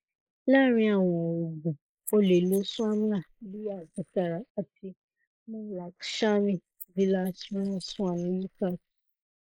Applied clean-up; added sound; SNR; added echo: neural mask model Resemble Enhance denoiser.